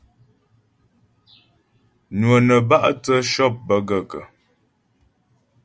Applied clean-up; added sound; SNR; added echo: none; none; none; none.